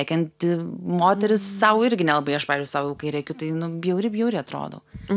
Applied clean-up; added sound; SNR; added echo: none; none; none; none.